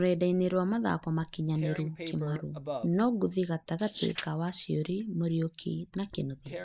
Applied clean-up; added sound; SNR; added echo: neural mask model Resemble Enhance denoiser.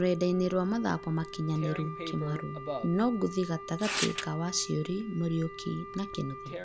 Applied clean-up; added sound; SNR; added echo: none; Tearing + Wind instrument, woodwind instrument; 9 dB; none.